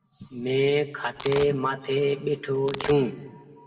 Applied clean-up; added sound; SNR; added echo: none; Domestic sounds, home sounds; 9 dB; reverberation time 1.2 s.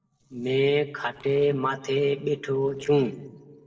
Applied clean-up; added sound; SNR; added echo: neural separator model SepFormer DNS4.